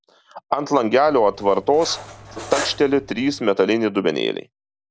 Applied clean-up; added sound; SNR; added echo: none; Cutlery, silverware; 13 dB; none.